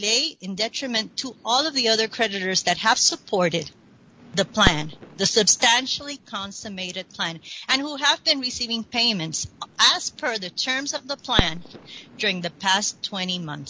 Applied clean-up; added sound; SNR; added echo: none; Fireworks; 12 dB; none.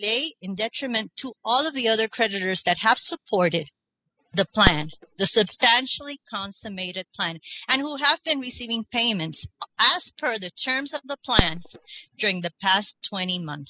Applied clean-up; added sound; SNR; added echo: classical method spectral subtraction.